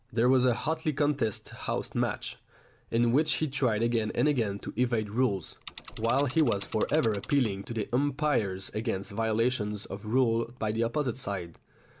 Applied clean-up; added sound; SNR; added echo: none; Mechanisms / Bicycle; 8 dB; none.